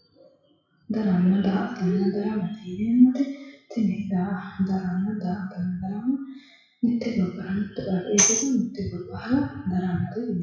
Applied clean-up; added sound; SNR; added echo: classical method WPE with log-MMSE.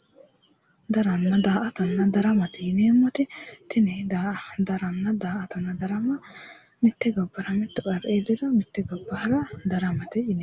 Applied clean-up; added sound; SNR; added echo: none; none; none; none.